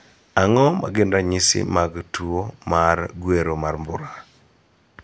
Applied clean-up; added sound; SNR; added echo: none; none; none; none.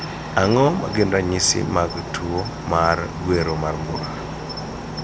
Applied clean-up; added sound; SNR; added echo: none; Cricket; 7 dB; none.